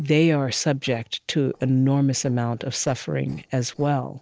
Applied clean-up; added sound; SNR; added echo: neural separator model SepFormer DNS4.